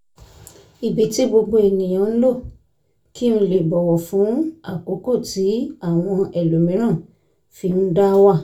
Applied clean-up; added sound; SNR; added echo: none; none; none; reverberation time 0.2 s.